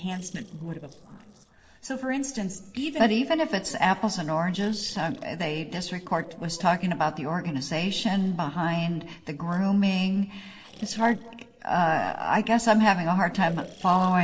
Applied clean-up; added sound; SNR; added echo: neural separator model SepFormer DNS4.